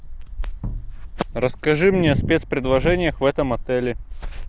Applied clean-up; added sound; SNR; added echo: none; Wind + Bass drum; 8 dB; none.